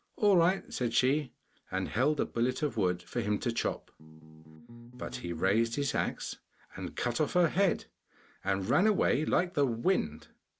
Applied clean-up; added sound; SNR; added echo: none; Bass guitar; 16 dB; none.